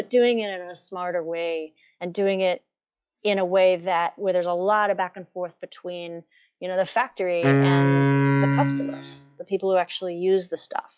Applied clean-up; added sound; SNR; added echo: classical method log-MMSE.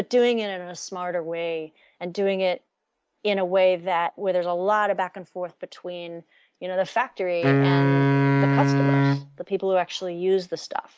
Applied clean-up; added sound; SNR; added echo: none; Wind instrument, woodwind instrument; -5 dB; none.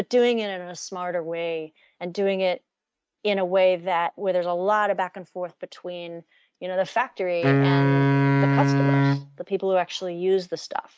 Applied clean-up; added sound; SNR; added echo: neural mask model RNNoise.